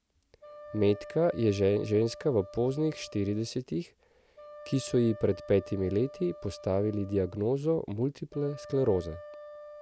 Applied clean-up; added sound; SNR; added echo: none; Wind instrument, woodwind instrument; 18 dB; none.